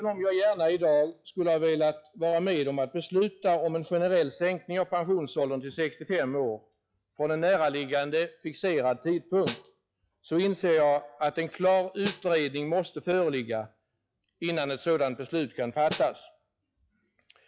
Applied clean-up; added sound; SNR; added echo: classical method log-MMSE.